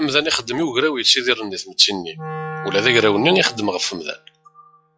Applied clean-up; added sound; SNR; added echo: classical method log-MMSE.